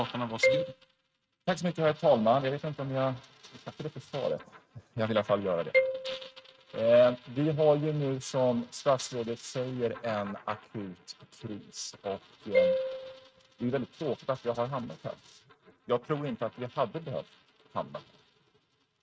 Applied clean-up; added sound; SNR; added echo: neural mask model RNNoise.